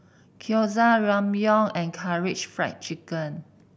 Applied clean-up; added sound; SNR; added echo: none; none; none; none.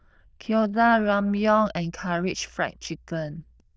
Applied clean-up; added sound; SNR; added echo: neural diffusion model UNIVERSE++.